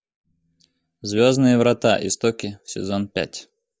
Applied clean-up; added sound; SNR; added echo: neural mask model DeepFilterNet 3.